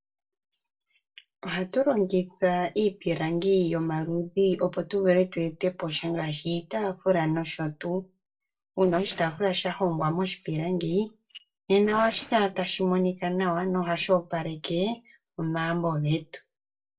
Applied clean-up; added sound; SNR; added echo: neural separator model SepFormer DNS4.